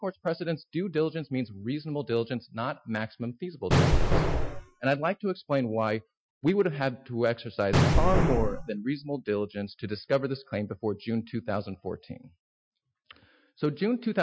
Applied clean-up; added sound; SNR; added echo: classical method Wiener filter.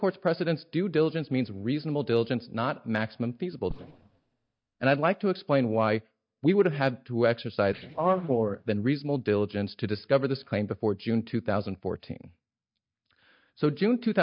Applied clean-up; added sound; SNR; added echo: neural mask model DeepFilterNet 3.